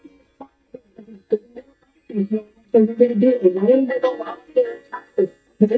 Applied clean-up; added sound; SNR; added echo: neural mask model DeepFilterNet 3.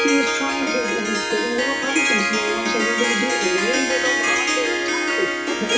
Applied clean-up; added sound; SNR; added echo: none; Harp; -4 dB; reverberation time 0.2 s.